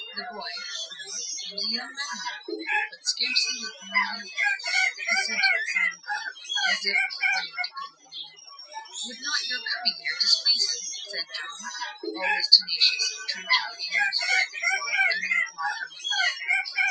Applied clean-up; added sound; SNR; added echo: classical method Wiener filter.